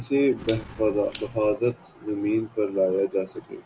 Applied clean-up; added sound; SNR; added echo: none; Clock; 15 dB; none.